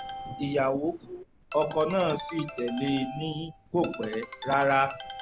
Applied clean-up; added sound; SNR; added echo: none; Ringtone; 12 dB; none.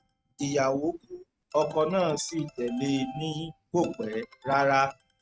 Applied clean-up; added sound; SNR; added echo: neural mask model RNNoise.